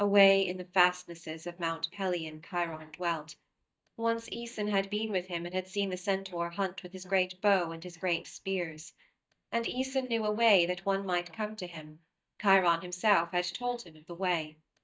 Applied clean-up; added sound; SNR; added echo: neural mask model DeepFilterNet 3.